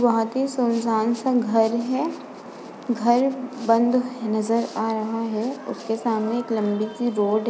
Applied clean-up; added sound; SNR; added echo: none; none; none; none.